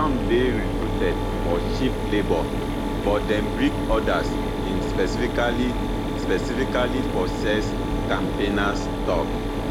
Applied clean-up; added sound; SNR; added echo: none; Mechanisms; -2 dB; none.